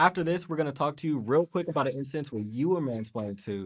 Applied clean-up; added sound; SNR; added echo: neural mask model Resemble Enhance denoiser.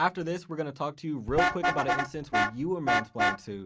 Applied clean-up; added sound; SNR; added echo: none; Vehicle horn, car horn, honking; -2 dB; none.